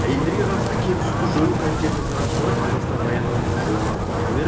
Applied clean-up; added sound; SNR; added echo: none; Wind; -4 dB; reverberation time 2.5 s.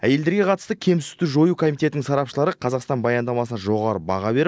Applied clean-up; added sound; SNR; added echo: none; none; none; none.